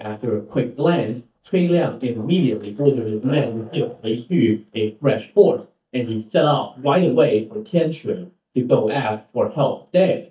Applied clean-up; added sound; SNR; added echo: neural mask model DeepFilterNet 3.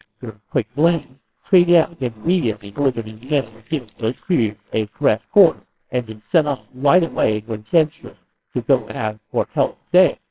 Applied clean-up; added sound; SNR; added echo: neural separator model SepFormer WHAMR!.